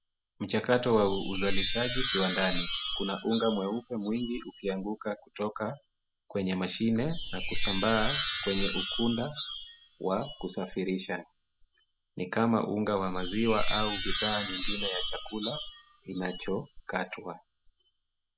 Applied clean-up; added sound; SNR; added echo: classical method spectral subtraction.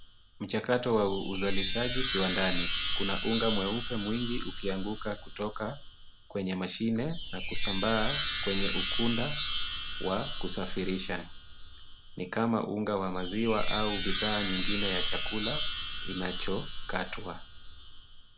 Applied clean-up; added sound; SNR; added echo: none; Chime; 0 dB; none.